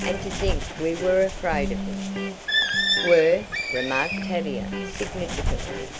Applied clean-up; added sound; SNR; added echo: none; Electric guitar + Bird; 1 dB; none.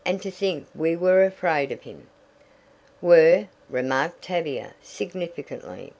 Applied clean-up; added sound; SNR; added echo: none; none; none; none.